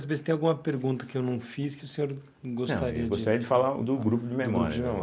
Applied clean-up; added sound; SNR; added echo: none; none; none; none.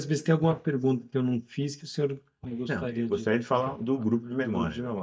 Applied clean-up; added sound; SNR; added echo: neural mask model DeepFilterNet 3.